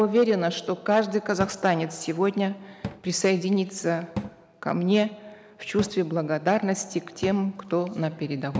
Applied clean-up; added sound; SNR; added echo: none; Cupboard open or close / Drawer open or close; 15 dB; none.